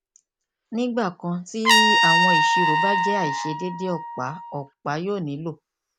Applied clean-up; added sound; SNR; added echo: none; Trumpet; -4 dB; none.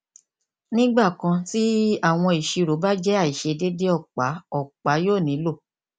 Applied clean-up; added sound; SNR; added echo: none; none; none; none.